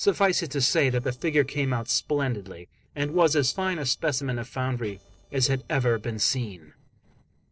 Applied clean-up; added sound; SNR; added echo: neural separator model SepFormer DNS4.